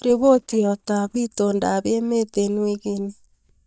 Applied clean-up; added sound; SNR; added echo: neural mask model DeepFilterNet 3.